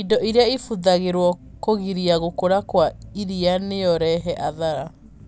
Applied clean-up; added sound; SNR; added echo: none; none; none; none.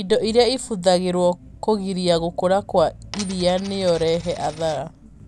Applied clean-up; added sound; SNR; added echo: none; Coin (dropping); 18 dB; none.